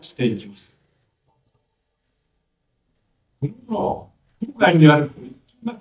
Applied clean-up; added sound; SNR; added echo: neural mask model DeepFilterNet 3.